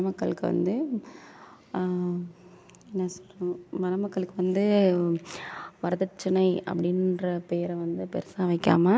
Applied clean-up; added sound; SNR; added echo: none; none; none; none.